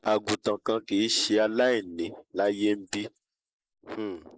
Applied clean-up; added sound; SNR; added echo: neural mask model Resemble Enhance denoiser.